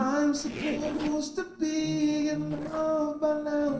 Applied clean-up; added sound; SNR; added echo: neural separator model SepFormer DNS4.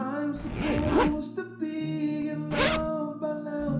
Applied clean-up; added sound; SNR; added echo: none; Zipper (clothing); 3 dB; reverberation time 0.7 s.